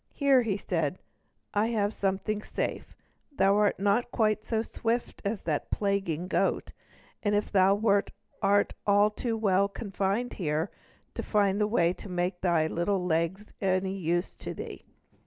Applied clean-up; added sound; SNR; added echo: none; none; none; none.